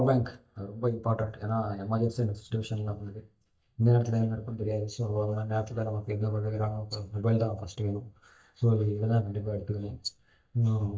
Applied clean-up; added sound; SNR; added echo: neural mask model DeepFilterNet 3.